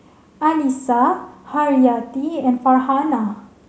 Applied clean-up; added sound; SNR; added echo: none; none; none; none.